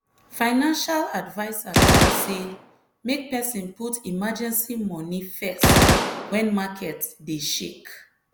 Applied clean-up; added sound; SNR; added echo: none; Gunshot, gunfire; -5 dB; none.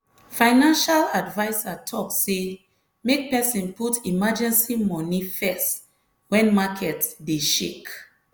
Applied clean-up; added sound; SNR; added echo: none; none; none; none.